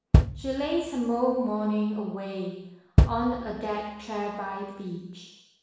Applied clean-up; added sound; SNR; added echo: none; Bass drum; -3 dB; reverberation time 0.9 s.